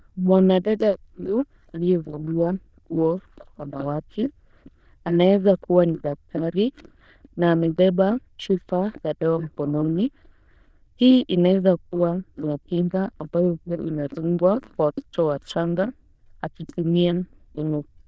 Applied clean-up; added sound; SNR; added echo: neural diffusion model UNIVERSE++.